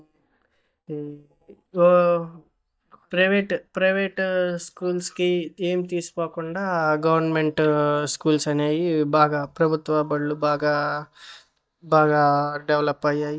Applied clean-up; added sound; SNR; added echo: neural mask model DeepFilterNet 3.